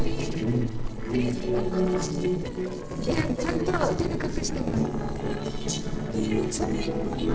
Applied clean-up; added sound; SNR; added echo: neural separator model SepFormer DNS4.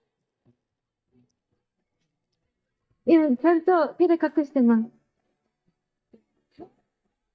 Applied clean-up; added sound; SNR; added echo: neural mask model DeepFilterNet 3.